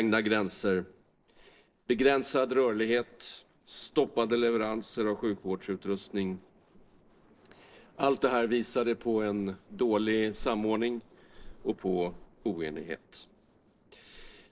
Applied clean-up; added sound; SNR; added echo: neural separator model SepFormer DNS4.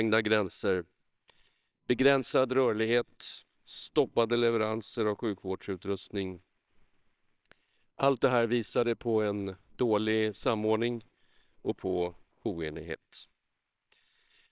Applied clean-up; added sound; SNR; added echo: neural separator model SepFormer WHAMR!.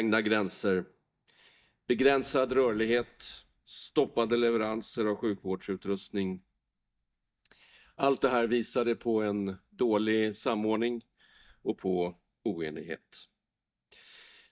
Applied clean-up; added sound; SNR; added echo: neural mask model DeepFilterNet 3.